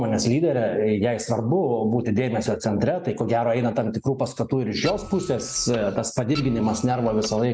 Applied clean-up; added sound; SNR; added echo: none; Printer; 15 dB; none.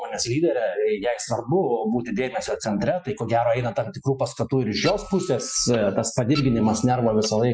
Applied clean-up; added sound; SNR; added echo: classical method Wiener filter.